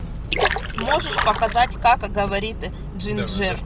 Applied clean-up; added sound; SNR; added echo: none; Splash, splatter; 3 dB; none.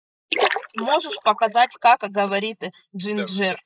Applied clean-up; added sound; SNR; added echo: neural mask model Resemble Enhance denoiser.